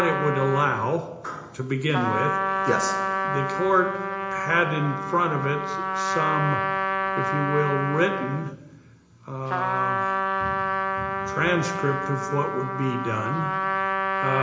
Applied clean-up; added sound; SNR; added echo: none; Trumpet; 0 dB; reverberation time 0.8 s.